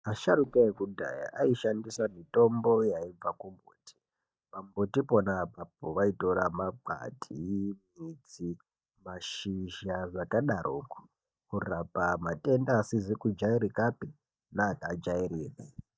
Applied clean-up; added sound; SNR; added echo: neural mask model DeepFilterNet 3.